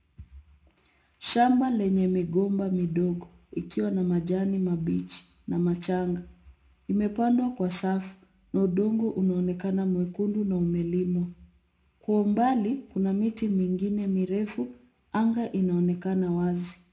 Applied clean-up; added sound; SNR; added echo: none; none; none; reverberation time 0.3 s.